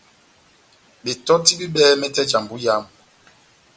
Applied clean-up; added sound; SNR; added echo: none; none; none; none.